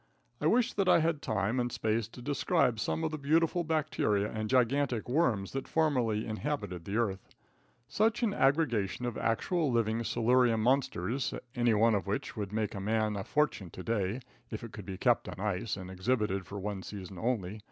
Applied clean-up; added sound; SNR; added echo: none; none; none; none.